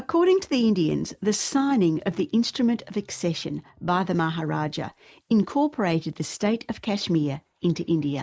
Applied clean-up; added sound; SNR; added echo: neural mask model Resemble Enhance denoiser.